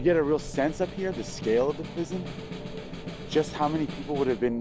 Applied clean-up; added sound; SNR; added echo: none; Snare drum; 13 dB; none.